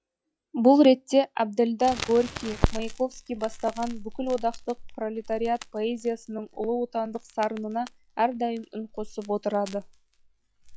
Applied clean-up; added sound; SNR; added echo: classical method log-MMSE.